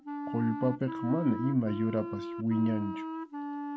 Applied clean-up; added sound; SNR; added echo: none; Wind instrument, woodwind instrument; 6 dB; none.